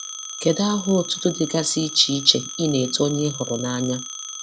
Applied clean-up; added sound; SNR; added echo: none; Telephone; 11 dB; none.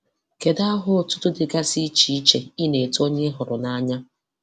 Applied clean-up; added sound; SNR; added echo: none; none; none; none.